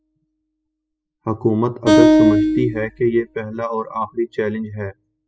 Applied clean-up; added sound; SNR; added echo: classical method spectral subtraction.